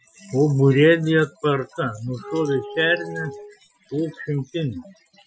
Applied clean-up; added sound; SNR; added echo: classical method Wiener filter.